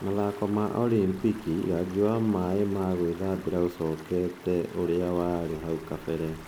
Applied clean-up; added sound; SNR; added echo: none; Stream; 19 dB; none.